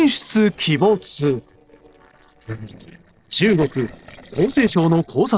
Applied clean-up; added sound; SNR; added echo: neural separator model SepFormer DNS4.